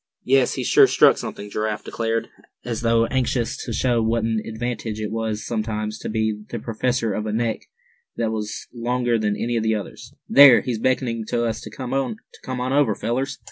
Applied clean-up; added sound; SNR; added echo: none; none; none; none.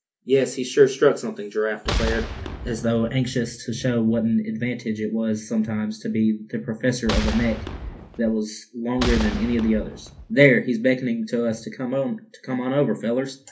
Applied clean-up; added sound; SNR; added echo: none; Boom; 5 dB; reverberation time 0.3 s.